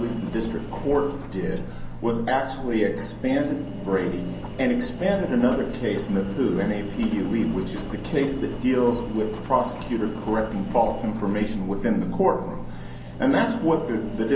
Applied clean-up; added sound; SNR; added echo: none; Engine; 11 dB; reverberation time 0.6 s.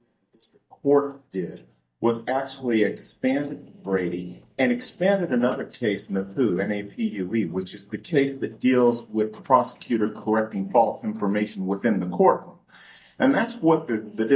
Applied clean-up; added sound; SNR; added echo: neural mask model DeepFilterNet 3.